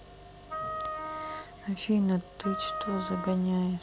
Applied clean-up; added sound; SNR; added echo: none; Wind instrument, woodwind instrument; 7 dB; none.